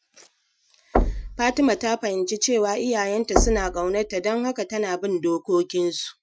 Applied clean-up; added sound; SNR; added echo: classical method Wiener filter.